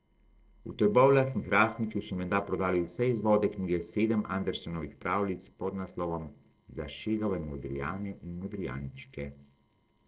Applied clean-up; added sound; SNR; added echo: neural separator model SepFormer DNS4.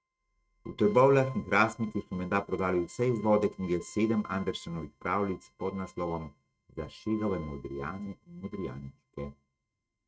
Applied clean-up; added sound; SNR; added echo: neural mask model RNNoise.